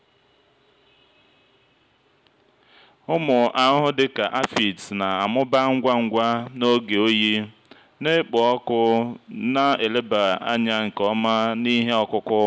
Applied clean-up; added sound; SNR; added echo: none; none; none; none.